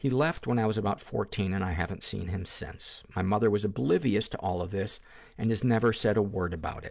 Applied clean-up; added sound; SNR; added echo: none; none; none; none.